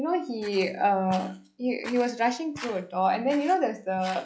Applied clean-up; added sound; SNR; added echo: classical method log-MMSE.